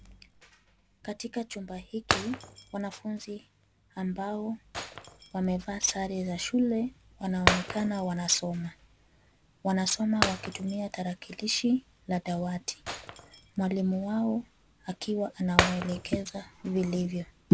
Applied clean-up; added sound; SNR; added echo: none; Shatter; 6 dB; none.